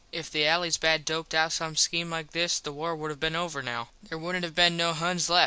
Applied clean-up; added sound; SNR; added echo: none; none; none; none.